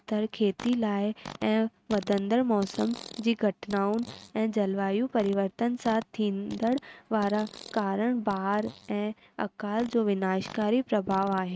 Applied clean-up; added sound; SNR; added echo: neural mask model RNNoise.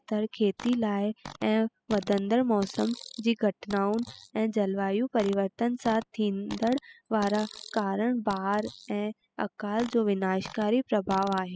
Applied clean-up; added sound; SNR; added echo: classical method spectral subtraction.